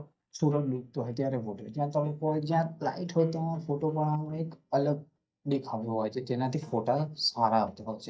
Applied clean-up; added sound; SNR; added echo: neural mask model DeepFilterNet 3.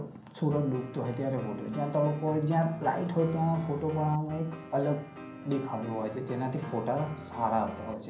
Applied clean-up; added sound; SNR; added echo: none; Piano; 14 dB; reverberation time 0.6 s.